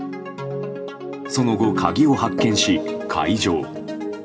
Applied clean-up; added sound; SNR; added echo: none; none; none; reverberation time 0.4 s.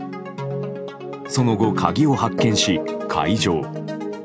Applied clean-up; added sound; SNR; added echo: none; none; none; none.